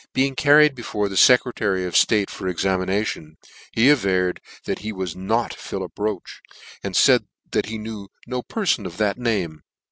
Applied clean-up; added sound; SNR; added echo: none; none; none; none.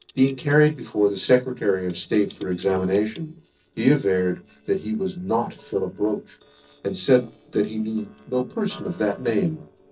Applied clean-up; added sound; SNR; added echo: neural separator model SepFormer DNS4.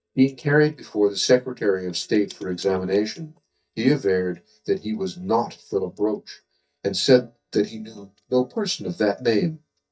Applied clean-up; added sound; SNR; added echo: neural mask model DeepFilterNet 3.